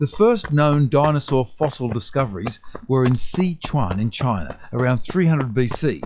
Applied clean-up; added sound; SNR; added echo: classical method log-MMSE.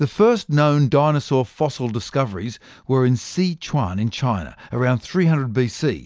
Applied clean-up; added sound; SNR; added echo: none; none; none; none.